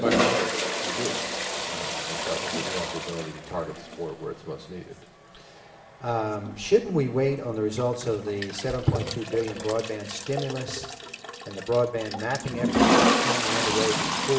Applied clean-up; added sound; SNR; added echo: none; Toilet flush; 0 dB; reverberation time 1.1 s.